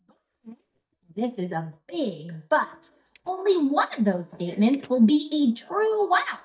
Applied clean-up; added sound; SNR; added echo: neural mask model DeepFilterNet 3.